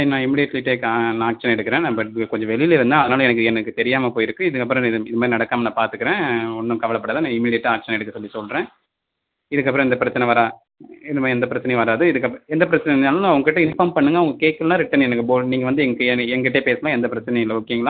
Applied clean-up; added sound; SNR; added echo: none; none; none; none.